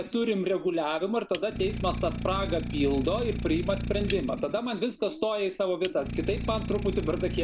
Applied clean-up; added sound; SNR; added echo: none; Idling; 6 dB; none.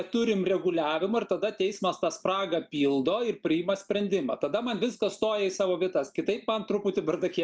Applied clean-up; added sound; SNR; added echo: none; none; none; none.